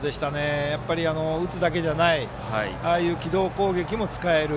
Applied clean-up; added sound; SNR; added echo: none; none; none; none.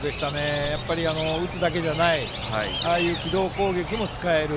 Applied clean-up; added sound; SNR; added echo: none; Bird; 7 dB; none.